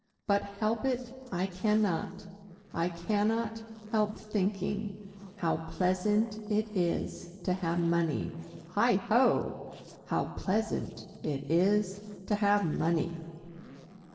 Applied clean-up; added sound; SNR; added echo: neural separator model SepFormer DNS4.